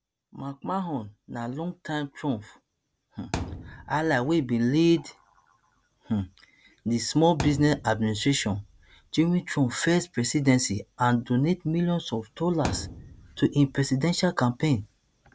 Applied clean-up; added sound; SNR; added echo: none; Thump, thud; 12 dB; none.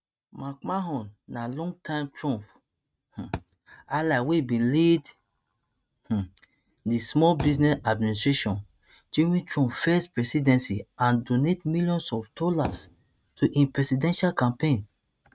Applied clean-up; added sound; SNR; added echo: neural mask model RNNoise.